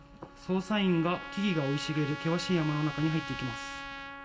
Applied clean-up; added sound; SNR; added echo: none; Trumpet; 10 dB; reverberation time 0.7 s.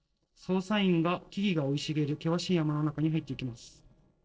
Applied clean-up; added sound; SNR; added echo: neural separator model SepFormer DNS4.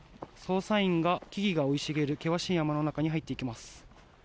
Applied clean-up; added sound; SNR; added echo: none; none; none; none.